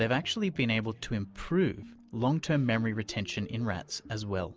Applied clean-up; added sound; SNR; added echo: none; none; none; none.